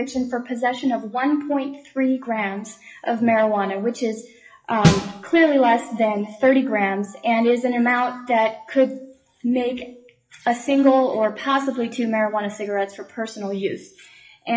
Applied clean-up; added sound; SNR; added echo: classical method WPE with log-MMSE.